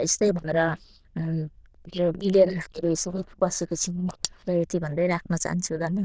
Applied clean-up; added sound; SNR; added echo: neural diffusion model UNIVERSE++.